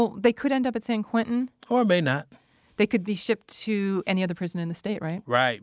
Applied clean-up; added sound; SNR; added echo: none; none; none; none.